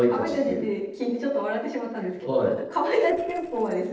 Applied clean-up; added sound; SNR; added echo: neural separator model SepFormer DNS4.